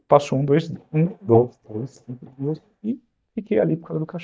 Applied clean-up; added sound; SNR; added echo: neural mask model DeepFilterNet 3.